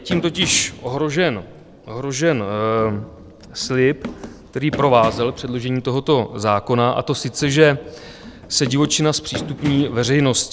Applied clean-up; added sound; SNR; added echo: none; Run; 14 dB; none.